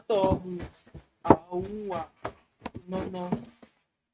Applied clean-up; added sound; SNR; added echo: neural mask model RNNoise.